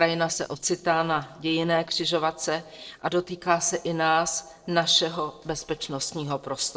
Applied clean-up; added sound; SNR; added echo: neural separator model SepFormer DNS4.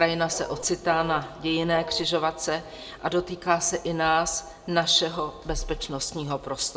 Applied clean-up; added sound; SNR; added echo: none; Bark; 12 dB; reverberation time 0.4 s.